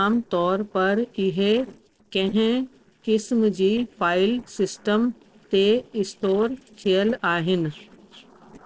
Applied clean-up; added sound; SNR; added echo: neural separator model SepFormer DNS4.